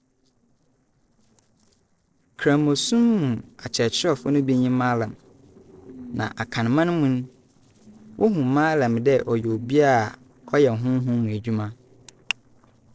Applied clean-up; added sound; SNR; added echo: neural separator model SepFormer DNS4.